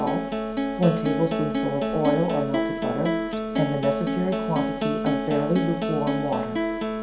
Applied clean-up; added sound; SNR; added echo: none; Acoustic guitar; 0 dB; reverberation time 0.5 s.